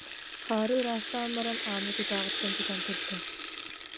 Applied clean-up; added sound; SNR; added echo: none; Rattle (instrument); -3 dB; none.